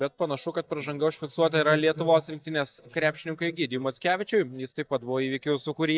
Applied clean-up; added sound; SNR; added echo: neural mask model DeepFilterNet 3.